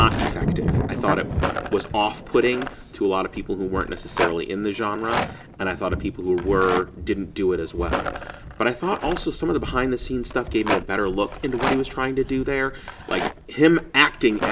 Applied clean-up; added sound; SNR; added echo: none; Thunder + Rattle; 6 dB; none.